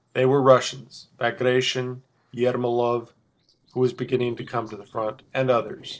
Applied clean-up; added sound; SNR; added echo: neural separator model SepFormer DNS4.